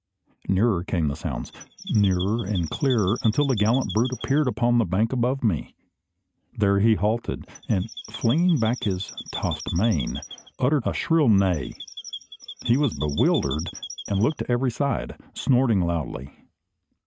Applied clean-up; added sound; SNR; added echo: neural mask model RNNoise.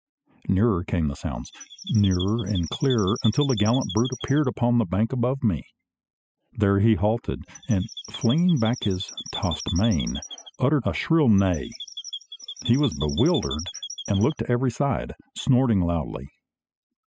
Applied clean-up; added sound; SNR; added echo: classical method spectral subtraction.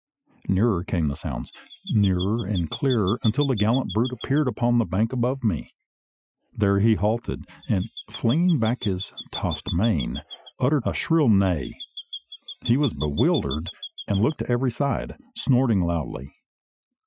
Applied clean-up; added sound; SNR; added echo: classical method Wiener filter.